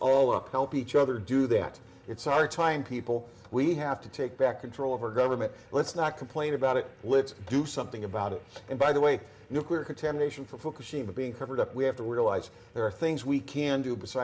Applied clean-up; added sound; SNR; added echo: none; none; none; reverberation time 0.5 s.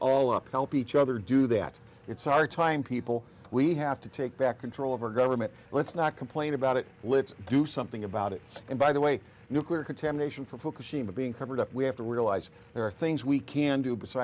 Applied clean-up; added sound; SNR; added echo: none; none; none; none.